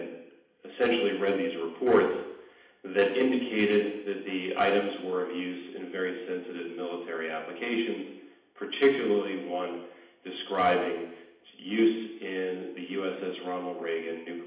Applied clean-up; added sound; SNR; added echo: none; none; none; reverberation time 0.8 s.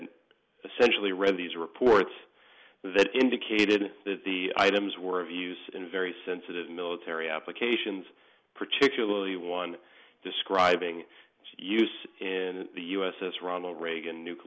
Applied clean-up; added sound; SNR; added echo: none; none; none; none.